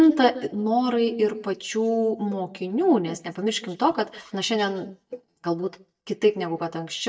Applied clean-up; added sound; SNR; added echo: neural mask model DeepFilterNet 3.